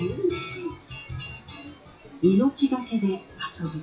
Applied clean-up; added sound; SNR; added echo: classical method WPE with log-MMSE.